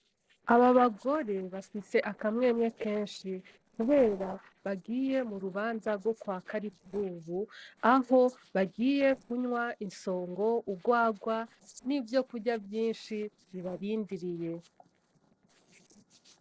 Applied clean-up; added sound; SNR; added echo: neural separator model SepFormer DNS4.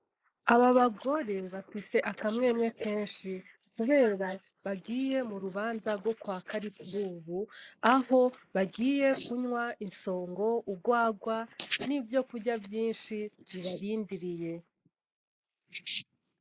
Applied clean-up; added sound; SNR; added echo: neural mask model Resemble Enhance denoiser.